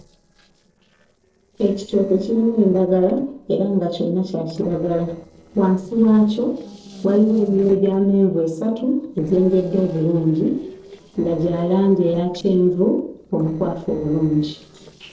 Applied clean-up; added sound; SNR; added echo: neural separator model SepFormer DNS4.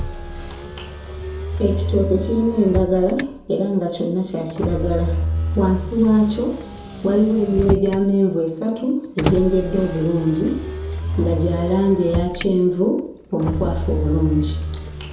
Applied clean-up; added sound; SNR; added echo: none; Motor vehicle (road); 5 dB; reverberation time 2.6 s.